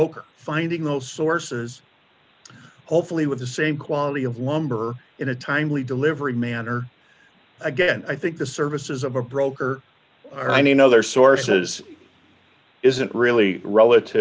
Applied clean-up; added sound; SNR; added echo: none; none; none; none.